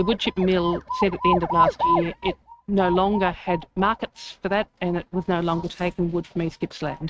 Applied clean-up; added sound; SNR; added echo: neural mask model RNNoise.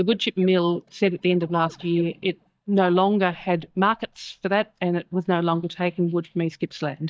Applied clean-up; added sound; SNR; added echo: neural mask model DeepFilterNet 3.